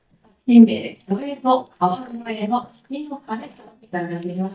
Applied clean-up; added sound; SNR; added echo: neural mask model DeepFilterNet 3.